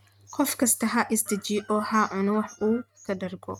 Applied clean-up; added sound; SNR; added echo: neural mask model RNNoise.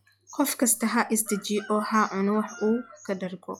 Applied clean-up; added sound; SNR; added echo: classical method log-MMSE.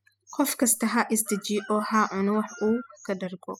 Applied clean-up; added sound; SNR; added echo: classical method spectral subtraction.